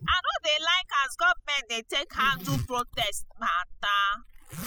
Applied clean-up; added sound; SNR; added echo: classical method spectral subtraction.